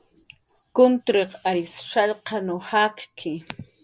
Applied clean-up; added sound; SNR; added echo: none; none; none; none.